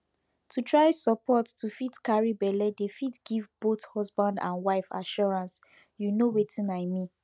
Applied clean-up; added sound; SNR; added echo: none; none; none; none.